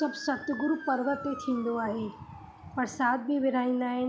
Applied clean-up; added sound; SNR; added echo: none; Motor vehicle (road) / Siren; 16 dB; none.